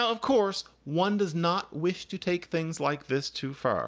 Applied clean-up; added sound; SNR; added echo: none; none; none; none.